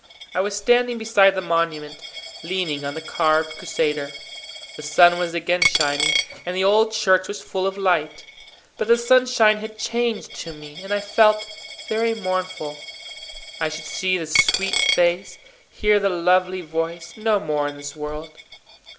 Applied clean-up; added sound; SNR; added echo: none; Coin (dropping); 9 dB; none.